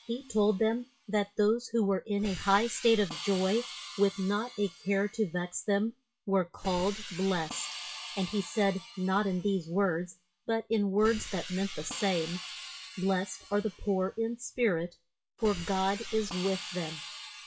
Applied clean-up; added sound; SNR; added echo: classical method WPE with log-MMSE.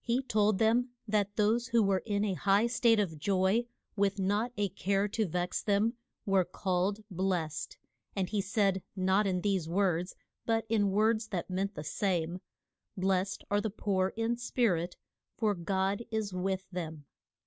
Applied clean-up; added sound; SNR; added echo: none; none; none; none.